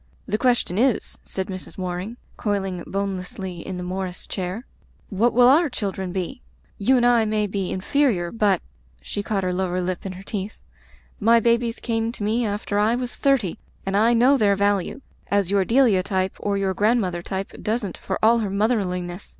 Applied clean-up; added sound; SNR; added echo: none; none; none; none.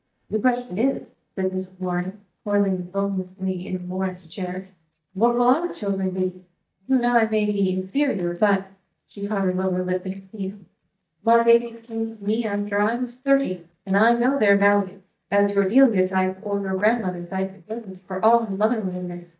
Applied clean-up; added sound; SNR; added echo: neural mask model DeepFilterNet 3.